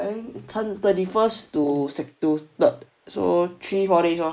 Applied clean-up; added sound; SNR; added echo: neural mask model Resemble Enhance denoiser.